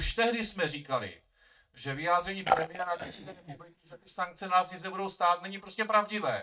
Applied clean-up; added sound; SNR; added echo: neural mask model DeepFilterNet 3.